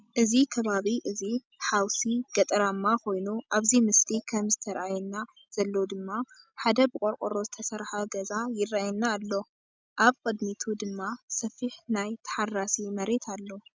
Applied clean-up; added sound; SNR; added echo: none; none; none; none.